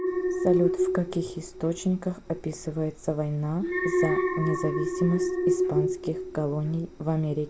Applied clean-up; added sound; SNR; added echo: none; Alarm; 0 dB; none.